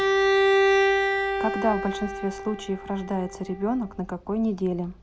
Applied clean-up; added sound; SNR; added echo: none; Bowed string instrument; -4 dB; none.